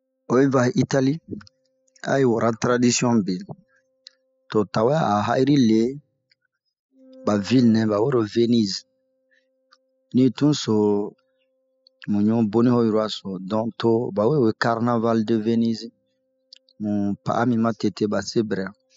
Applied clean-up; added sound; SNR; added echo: classical method spectral subtraction.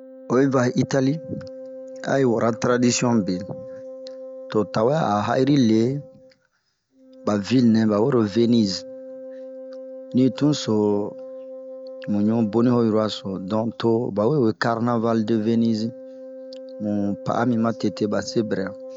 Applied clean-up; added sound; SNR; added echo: none; Wind instrument, woodwind instrument; 16 dB; none.